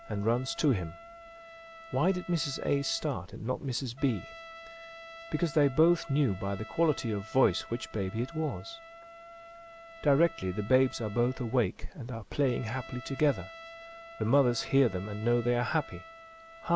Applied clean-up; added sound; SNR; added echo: none; Trumpet; 18 dB; none.